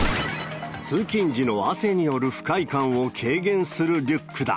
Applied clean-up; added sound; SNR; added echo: none; Gunshot, gunfire; 11 dB; none.